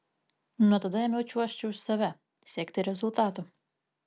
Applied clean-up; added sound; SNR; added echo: none; none; none; none.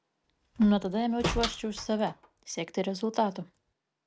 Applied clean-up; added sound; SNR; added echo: none; Slam; 9 dB; none.